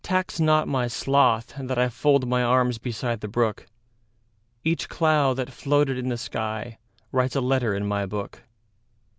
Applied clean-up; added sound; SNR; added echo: none; none; none; none.